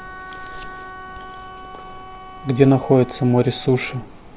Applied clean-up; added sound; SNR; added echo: none; Wind instrument, woodwind instrument; 17 dB; none.